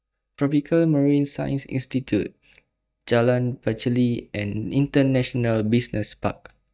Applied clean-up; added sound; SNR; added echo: neural mask model DeepFilterNet 3.